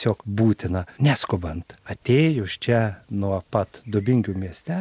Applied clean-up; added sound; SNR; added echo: none; none; none; none.